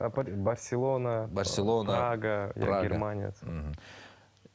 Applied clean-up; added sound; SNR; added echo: none; none; none; none.